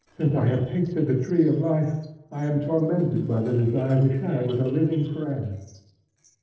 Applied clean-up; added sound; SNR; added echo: neural separator model SepFormer DNS4.